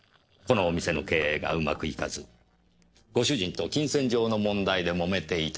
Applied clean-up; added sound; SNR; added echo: neural separator model SepFormer DNS4.